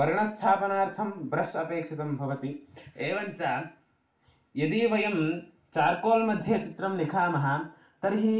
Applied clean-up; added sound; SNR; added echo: none; none; none; reverberation time 0.4 s.